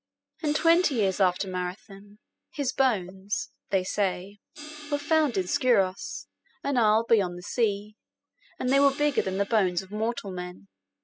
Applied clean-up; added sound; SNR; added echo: classical method spectral subtraction.